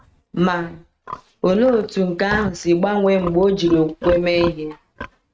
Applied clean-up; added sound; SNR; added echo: neural mask model RNNoise.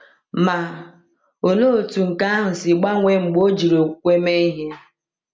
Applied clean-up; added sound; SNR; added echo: none; none; none; none.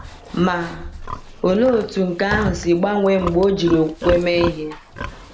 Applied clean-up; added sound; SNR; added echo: none; Livestock, farm animals, working animals; 11 dB; none.